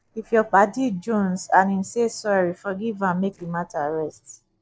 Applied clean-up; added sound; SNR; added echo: neural separator model SepFormer DNS4.